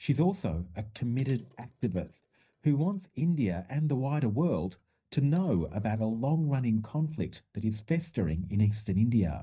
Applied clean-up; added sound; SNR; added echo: neural mask model DeepFilterNet 3.